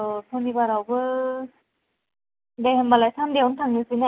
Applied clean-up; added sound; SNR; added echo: none; none; none; none.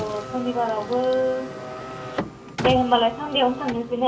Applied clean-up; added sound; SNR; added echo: none; Car; 9 dB; reverberation time 0.2 s.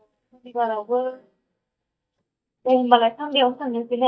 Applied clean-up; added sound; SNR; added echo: neural mask model DeepFilterNet 3.